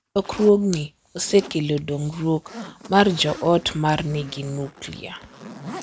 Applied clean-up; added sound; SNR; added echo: none; Zipper (clothing); 18 dB; none.